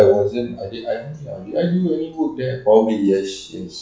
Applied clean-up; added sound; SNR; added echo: classical method log-MMSE.